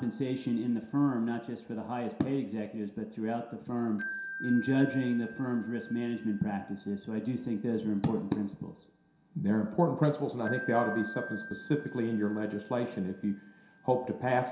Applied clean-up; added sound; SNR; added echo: none; Wind chime; 15 dB; reverberation time 0.7 s.